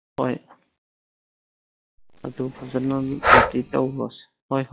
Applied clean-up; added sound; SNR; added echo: classical method log-MMSE.